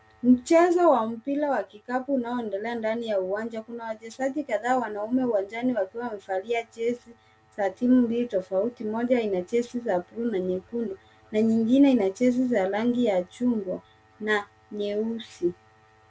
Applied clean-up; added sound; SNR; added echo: none; none; none; none.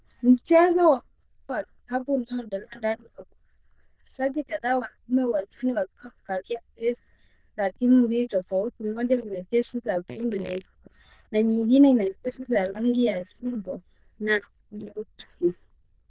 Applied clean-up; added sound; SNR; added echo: neural diffusion model UNIVERSE++.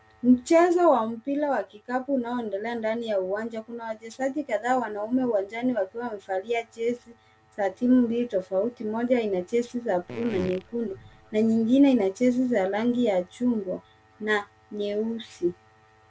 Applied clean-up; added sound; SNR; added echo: none; Fart; 14 dB; none.